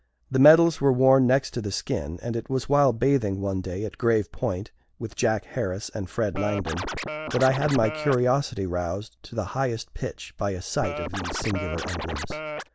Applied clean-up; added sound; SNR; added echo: none; Scratching (performance technique); 7 dB; none.